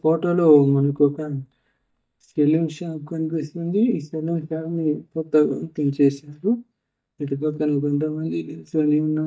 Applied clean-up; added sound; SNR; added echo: neural mask model DeepFilterNet 3.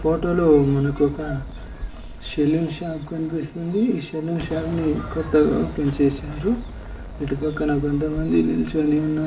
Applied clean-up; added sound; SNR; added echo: none; Explosion; 13 dB; reverberation time 0.4 s.